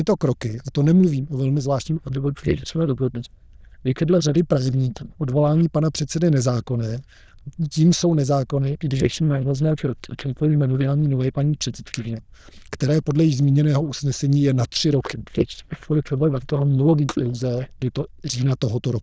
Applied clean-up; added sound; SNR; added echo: neural diffusion model UNIVERSE++.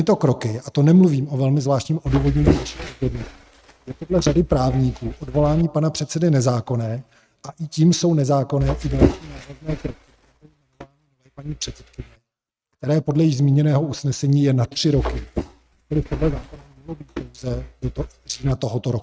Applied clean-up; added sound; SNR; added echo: neural mask model RNNoise.